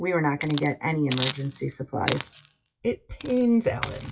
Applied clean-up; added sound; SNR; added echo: classical method WPE with log-MMSE.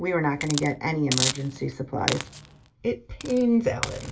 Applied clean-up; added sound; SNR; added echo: none; Hiss; 7 dB; reverberation time 0.2 s.